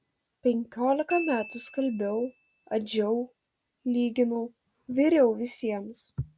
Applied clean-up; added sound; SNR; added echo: none; Glockenspiel; 17 dB; none.